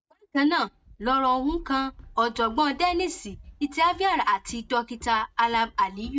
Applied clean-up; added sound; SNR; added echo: neural mask model DeepFilterNet 3.